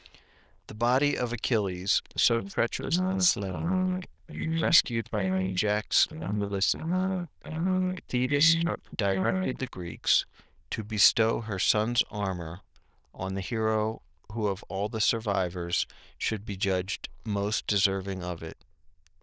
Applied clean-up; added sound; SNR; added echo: neural diffusion model UNIVERSE++.